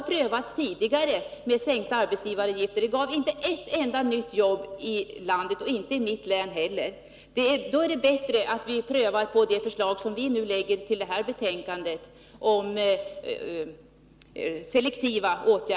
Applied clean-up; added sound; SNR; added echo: none; none; none; none.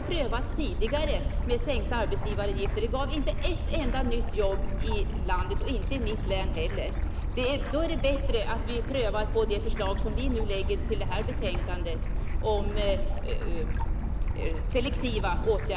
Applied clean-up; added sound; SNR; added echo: none; Stream / Bird; -4 dB; none.